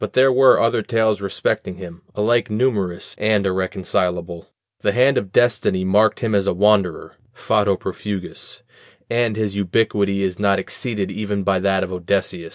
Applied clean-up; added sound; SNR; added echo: none; none; none; none.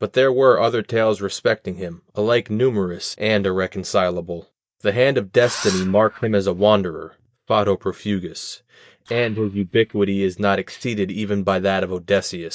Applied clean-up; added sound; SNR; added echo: neural mask model DeepFilterNet 3.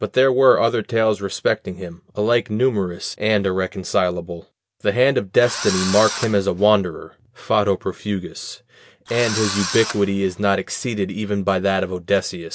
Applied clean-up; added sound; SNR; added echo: none; Engine / Drill; 8 dB; none.